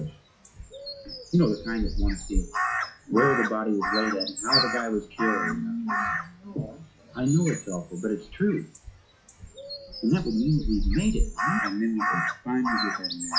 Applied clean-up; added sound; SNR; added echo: classical method log-MMSE.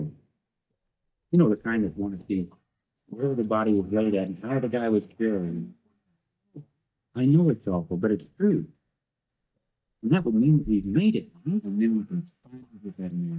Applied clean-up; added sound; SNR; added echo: neural mask model DeepFilterNet 3.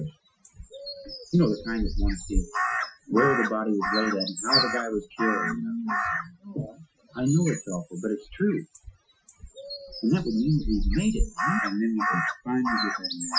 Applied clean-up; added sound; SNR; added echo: classical method Wiener filter.